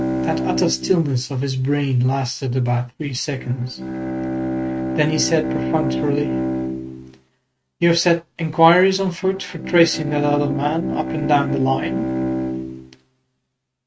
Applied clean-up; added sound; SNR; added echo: neural mask model RNNoise.